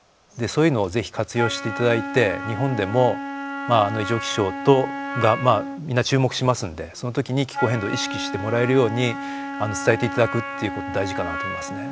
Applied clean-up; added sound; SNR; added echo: none; Wind instrument, woodwind instrument; 8 dB; none.